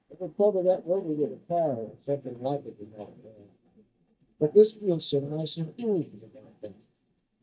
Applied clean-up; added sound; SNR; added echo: neural mask model DeepFilterNet 3.